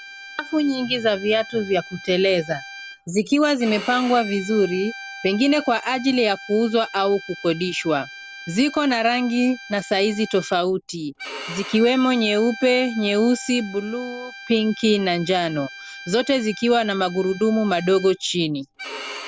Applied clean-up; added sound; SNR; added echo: none; Bowed string instrument; 16 dB; none.